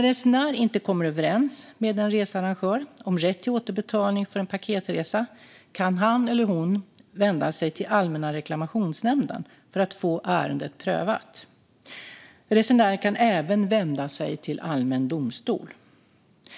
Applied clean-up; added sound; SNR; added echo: none; none; none; none.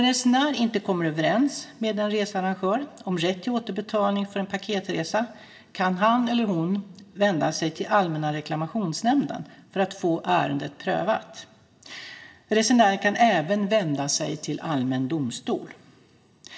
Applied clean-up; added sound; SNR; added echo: none; none; none; reverberation time 0.7 s.